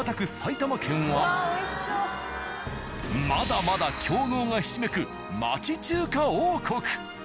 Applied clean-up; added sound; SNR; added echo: none; none; none; none.